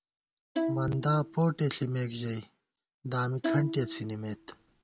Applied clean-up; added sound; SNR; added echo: none; Bowed string instrument; 4 dB; none.